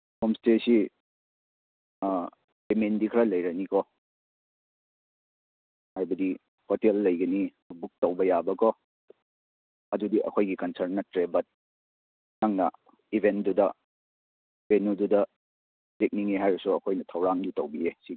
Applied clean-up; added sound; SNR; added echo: none; none; none; none.